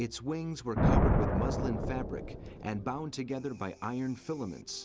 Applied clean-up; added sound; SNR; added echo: none; Thunder; -4 dB; none.